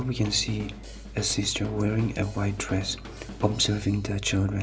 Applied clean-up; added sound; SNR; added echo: none; Drum / Drum kit + Growling; 12 dB; none.